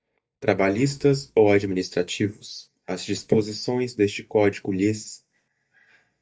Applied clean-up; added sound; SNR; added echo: neural mask model DeepFilterNet 3.